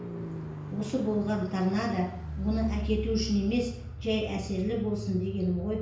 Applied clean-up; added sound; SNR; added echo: none; Car; 7 dB; reverberation time 0.5 s.